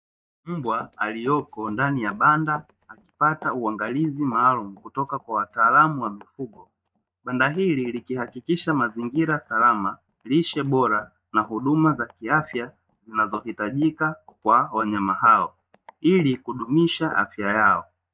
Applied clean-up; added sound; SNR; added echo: neural mask model DeepFilterNet 3.